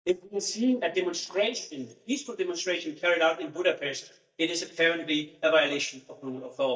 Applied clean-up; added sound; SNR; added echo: neural mask model DeepFilterNet 3.